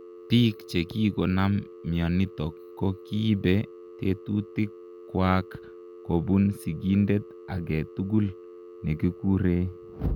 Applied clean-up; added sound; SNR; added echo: none; Telephone; 18 dB; none.